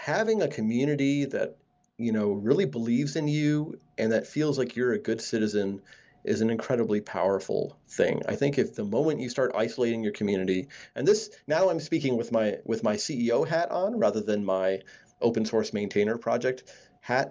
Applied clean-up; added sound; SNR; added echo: none; none; none; none.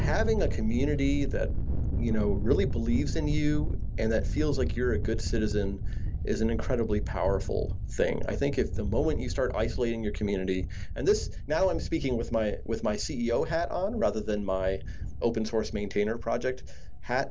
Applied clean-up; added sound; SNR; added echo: none; Thunder; 0 dB; none.